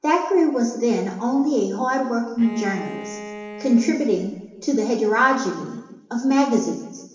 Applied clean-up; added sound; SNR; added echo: none; Bowed string instrument; 15 dB; reverberation time 0.9 s.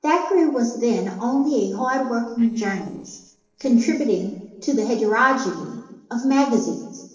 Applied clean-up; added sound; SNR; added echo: neural separator model SepFormer DNS4.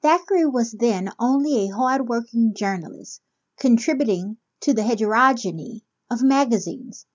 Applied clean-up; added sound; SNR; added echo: none; none; none; none.